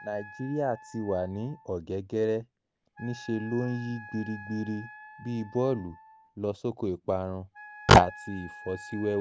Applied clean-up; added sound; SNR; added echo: none; Wind instrument, woodwind instrument; 19 dB; none.